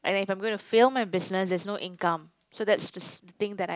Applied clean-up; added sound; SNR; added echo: none; none; none; none.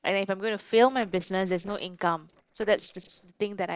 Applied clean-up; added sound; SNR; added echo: neural separator model SepFormer DNS4.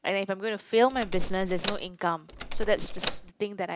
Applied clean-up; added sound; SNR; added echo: none; Door; 1 dB; none.